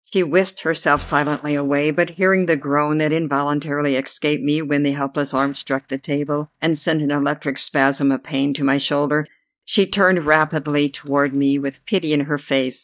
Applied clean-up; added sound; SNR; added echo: neural mask model DeepFilterNet 3.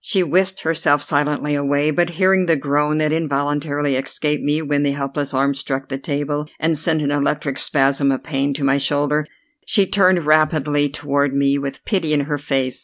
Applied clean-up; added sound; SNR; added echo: none; none; none; none.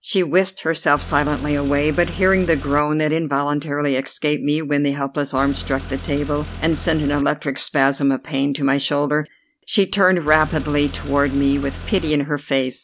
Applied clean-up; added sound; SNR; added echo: none; Car; 11 dB; none.